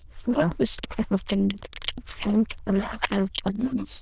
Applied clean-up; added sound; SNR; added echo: neural diffusion model UNIVERSE++.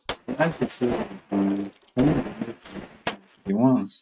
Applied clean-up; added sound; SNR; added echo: neural mask model RNNoise.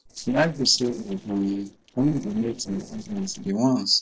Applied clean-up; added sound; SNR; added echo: neural separator model SepFormer DNS4.